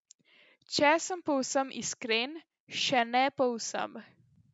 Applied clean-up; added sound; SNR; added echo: none; none; none; none.